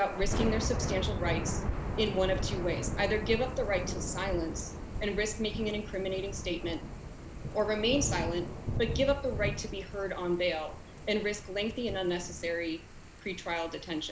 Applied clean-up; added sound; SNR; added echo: none; Thunder / Rain; 3 dB; none.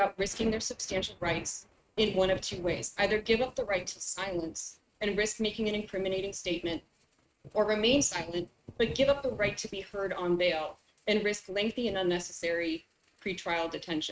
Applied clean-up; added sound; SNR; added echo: neural mask model RNNoise.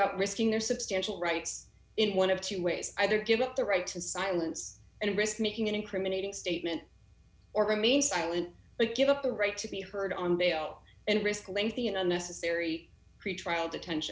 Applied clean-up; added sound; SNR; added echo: none; none; none; none.